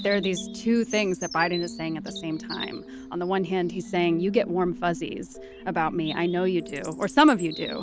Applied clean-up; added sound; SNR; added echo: none; Bird vocalization, bird call, bird song; 17 dB; none.